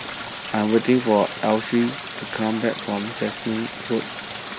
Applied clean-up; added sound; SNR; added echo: none; Stream; 7 dB; none.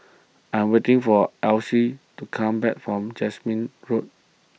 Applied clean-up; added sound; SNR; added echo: none; none; none; none.